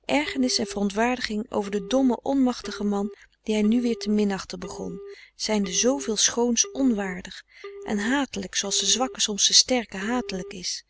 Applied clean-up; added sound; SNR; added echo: none; Telephone; 17 dB; none.